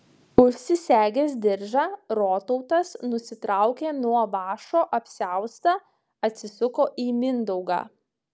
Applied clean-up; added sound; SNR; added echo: none; none; none; none.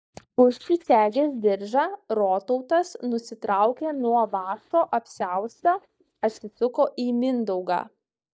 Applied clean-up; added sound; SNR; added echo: neural mask model DeepFilterNet 3.